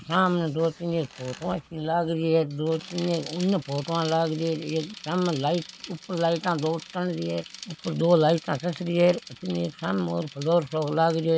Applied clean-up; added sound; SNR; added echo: none; Bicycle; 19 dB; none.